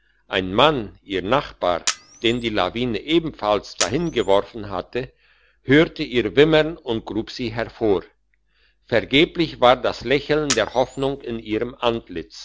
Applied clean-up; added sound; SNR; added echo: none; Camera; 12 dB; none.